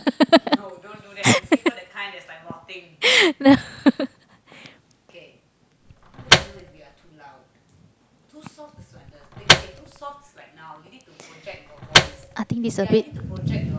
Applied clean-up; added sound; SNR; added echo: none; Microwave oven; -2 dB; none.